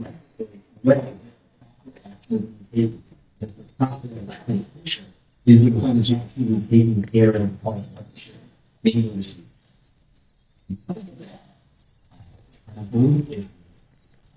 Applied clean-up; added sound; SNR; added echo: neural mask model DeepFilterNet 3.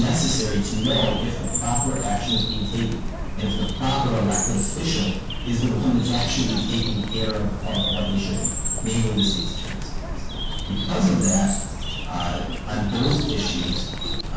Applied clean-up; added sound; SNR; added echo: none; Bird; 2 dB; reverberation time 0.6 s.